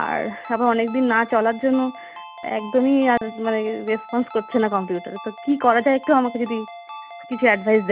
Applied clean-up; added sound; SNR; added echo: none; Ringtone; 17 dB; none.